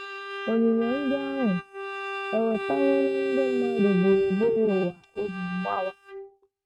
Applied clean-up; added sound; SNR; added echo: neural mask model RNNoise.